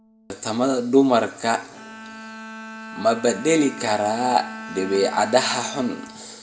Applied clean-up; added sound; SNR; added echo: none; Bowed string instrument; 15 dB; reverberation time 1.7 s.